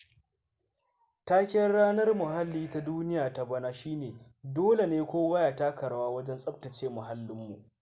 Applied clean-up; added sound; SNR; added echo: none; none; none; none.